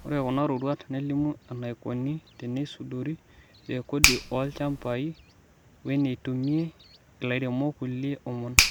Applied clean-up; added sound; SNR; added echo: none; Finger snapping; 3 dB; none.